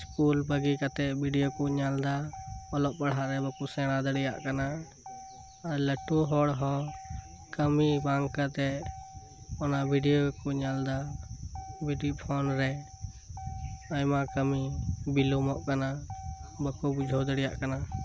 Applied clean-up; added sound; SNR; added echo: none; Motor vehicle (road); 19 dB; none.